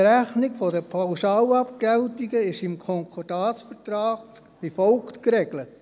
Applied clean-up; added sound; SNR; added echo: none; none; none; none.